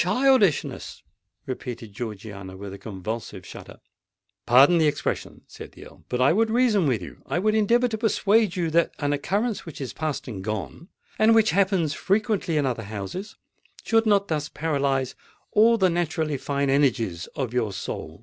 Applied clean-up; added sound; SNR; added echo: none; none; none; none.